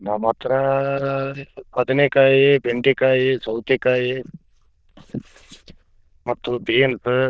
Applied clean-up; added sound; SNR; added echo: neural diffusion model UNIVERSE++.